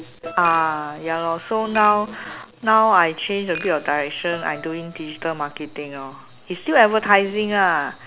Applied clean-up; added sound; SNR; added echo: none; Guitar + Dishes, pots, and pans; 19 dB; none.